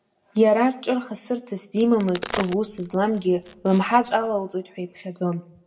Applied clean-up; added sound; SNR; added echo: none; Crack; 14 dB; reverberation time 0.6 s.